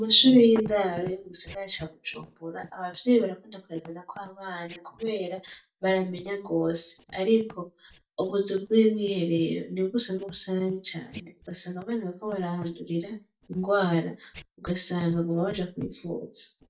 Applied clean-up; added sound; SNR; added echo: neural mask model DeepFilterNet 3.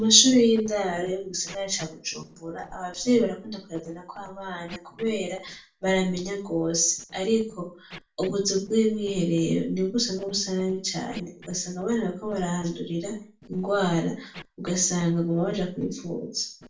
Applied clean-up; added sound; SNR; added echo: neural separator model SepFormer DNS4.